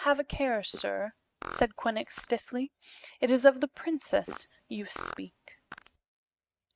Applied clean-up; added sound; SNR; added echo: neural mask model RNNoise.